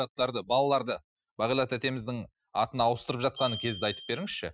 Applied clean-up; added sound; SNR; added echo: classical method Wiener filter.